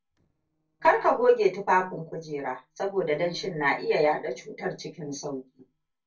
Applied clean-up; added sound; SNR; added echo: neural separator model SepFormer DNS4.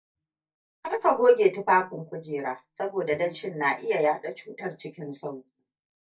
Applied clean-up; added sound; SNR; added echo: neural mask model DeepFilterNet 3.